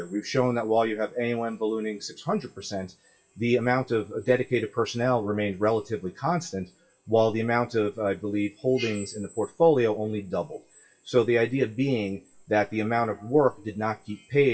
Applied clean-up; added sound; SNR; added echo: classical method WPE with log-MMSE.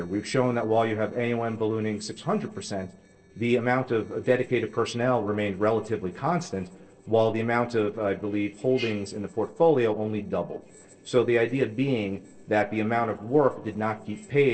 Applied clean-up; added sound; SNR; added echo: neural separator model SepFormer DNS4.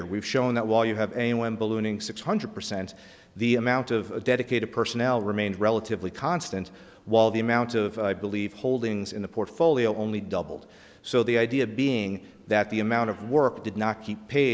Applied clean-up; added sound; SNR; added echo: none; none; none; none.